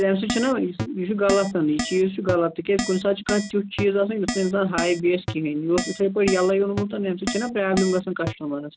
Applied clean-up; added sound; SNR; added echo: none; Keyboard (musical); 10 dB; none.